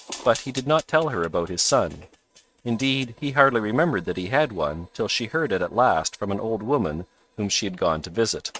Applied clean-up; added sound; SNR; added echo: neural mask model RNNoise.